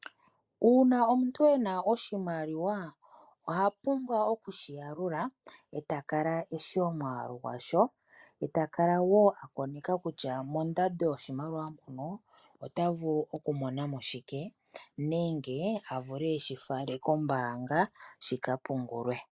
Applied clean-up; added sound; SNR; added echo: neural mask model Resemble Enhance denoiser.